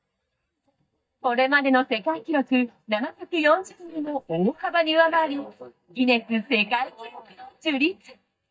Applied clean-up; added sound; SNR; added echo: neural mask model DeepFilterNet 3.